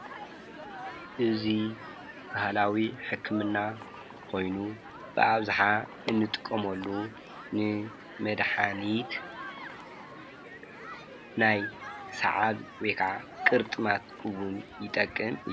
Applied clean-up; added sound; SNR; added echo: none; Human group actions; 13 dB; none.